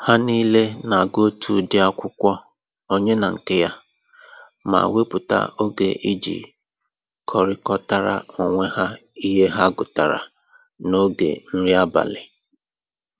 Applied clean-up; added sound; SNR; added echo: none; none; none; none.